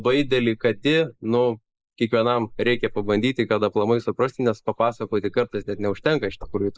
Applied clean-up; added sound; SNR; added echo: neural mask model Resemble Enhance denoiser.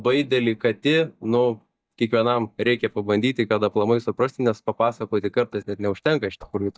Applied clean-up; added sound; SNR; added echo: neural mask model DeepFilterNet 3.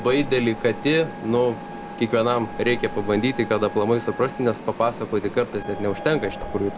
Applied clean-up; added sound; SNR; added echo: none; Mechanisms + Wind instrument, woodwind instrument; 11 dB; none.